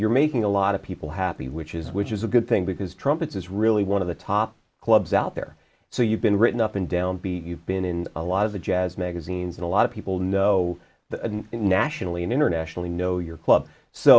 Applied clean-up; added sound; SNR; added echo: none; none; none; none.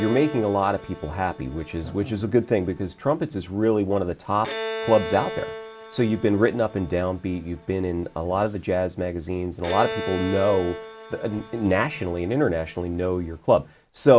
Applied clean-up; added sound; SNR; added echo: none; Bowed string instrument; 13 dB; none.